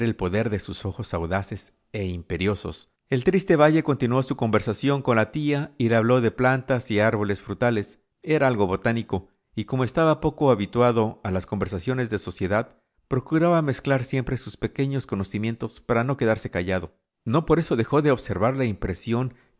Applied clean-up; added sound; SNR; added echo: none; none; none; none.